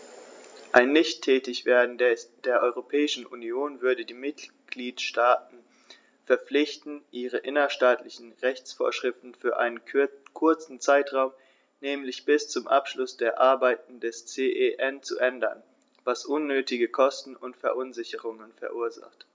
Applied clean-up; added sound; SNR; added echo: none; none; none; none.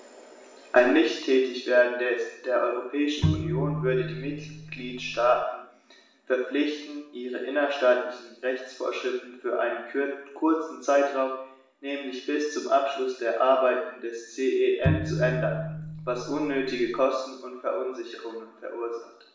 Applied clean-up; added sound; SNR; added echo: none; Bowed string instrument; 3 dB; reverberation time 0.7 s.